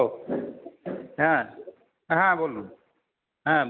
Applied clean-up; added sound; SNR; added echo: none; none; none; none.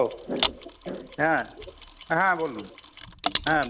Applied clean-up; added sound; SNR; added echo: none; Mechanisms; 4 dB; none.